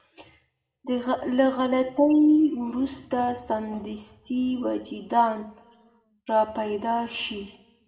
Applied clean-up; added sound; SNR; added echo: none; none; none; reverberation time 0.8 s.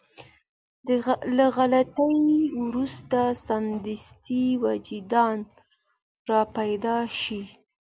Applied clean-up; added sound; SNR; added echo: none; none; none; none.